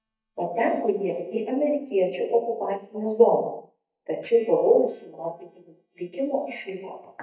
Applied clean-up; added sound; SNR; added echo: neural mask model DeepFilterNet 3.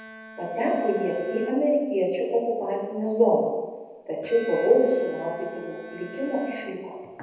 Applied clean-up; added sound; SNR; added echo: none; Bowed string instrument; 19 dB; reverberation time 1.1 s.